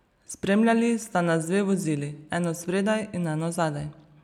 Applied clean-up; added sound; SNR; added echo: none; none; none; none.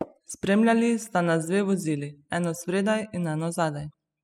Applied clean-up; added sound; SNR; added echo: classical method spectral subtraction.